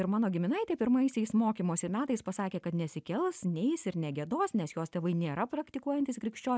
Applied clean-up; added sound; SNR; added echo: none; none; none; none.